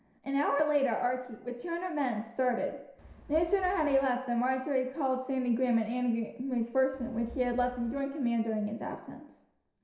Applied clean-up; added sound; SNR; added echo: none; Wind; 18 dB; reverberation time 0.7 s.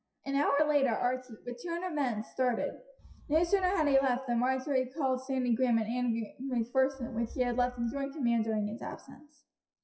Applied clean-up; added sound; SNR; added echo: classical method WPE with log-MMSE.